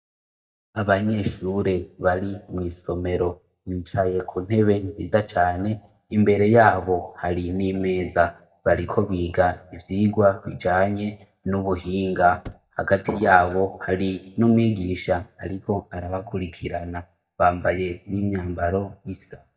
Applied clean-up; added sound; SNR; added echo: neural mask model DeepFilterNet 3.